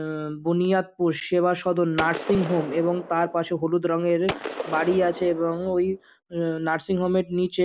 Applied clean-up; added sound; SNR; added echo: none; Gunshot, gunfire; 10 dB; none.